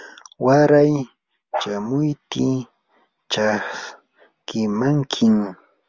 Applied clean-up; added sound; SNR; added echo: none; none; none; none.